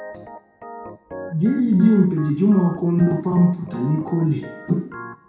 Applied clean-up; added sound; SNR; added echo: none; Organ; 18 dB; reverberation time 0.6 s.